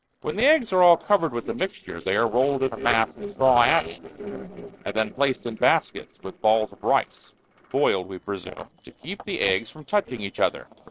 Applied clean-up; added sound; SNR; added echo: neural separator model SepFormer DNS4.